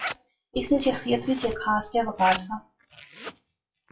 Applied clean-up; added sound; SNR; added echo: classical method WPE with log-MMSE.